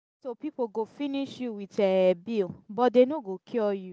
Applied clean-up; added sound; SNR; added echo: none; none; none; none.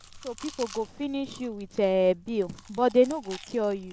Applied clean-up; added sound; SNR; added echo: none; Chewing, mastication; 19 dB; none.